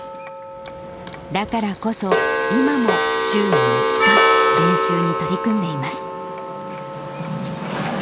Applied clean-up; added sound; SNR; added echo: none; Percussion + Clock; -4 dB; none.